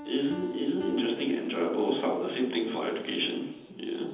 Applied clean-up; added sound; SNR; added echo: none; Piano; 17 dB; reverberation time 0.9 s.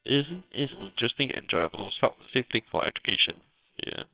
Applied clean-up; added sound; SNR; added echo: neural separator model SepFormer WHAMR!.